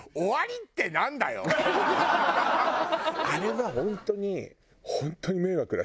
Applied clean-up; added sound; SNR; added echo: none; none; none; none.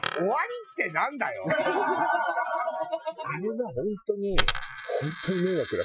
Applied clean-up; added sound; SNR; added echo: classical method Wiener filter.